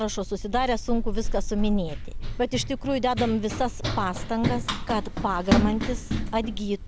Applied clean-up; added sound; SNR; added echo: none; Run; 1 dB; none.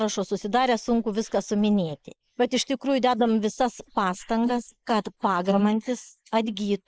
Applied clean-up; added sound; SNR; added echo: neural mask model Resemble Enhance denoiser.